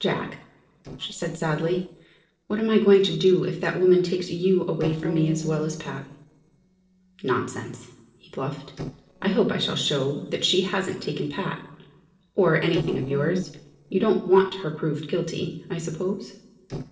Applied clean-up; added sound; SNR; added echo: neural separator model SepFormer DNS4.